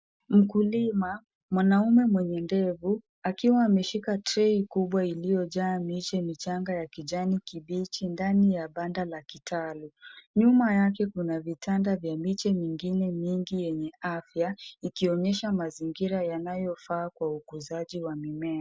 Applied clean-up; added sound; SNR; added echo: none; none; none; none.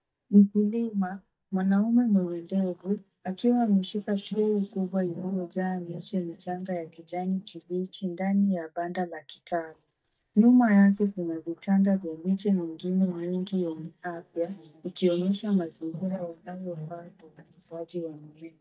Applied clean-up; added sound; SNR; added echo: neural mask model DeepFilterNet 3.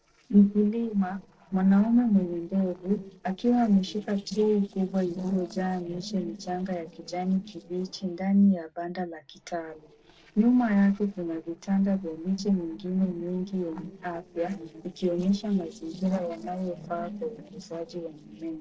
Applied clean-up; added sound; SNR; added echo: neural separator model SepFormer DNS4.